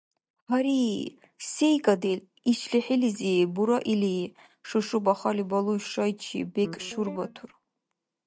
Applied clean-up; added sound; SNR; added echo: neural mask model DeepFilterNet 3.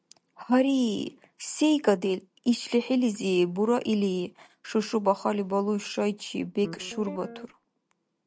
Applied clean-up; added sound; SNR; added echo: none; Guitar; 15 dB; none.